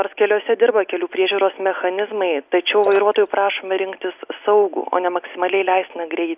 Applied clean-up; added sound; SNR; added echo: none; Splash, splatter; 16 dB; none.